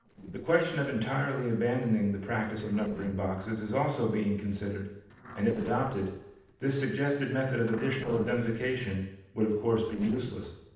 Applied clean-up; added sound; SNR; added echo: neural separator model SepFormer DNS4.